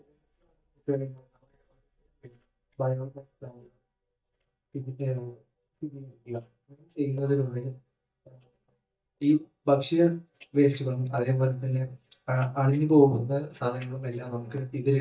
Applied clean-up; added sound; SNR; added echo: neural mask model DeepFilterNet 3.